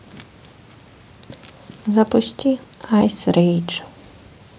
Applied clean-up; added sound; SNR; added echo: none; none; none; none.